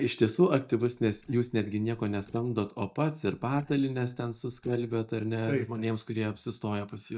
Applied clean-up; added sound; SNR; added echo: neural mask model DeepFilterNet 3.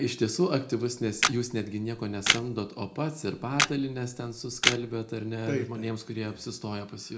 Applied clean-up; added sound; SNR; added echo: none; Camera; 0 dB; reverberation time 0.3 s.